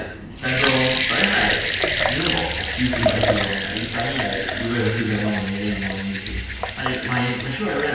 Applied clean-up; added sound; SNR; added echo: none; Sink (filling or washing) / Water tap, faucet / Liquid; -1 dB; reverberation time 0.7 s.